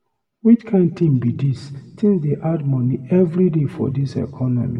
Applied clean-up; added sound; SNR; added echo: none; none; none; reverberation time 1.3 s.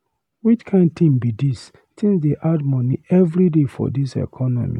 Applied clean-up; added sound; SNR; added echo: none; none; none; none.